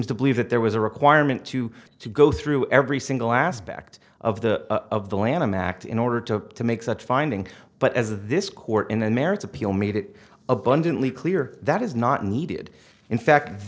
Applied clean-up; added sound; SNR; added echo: neural separator model SepFormer DNS4.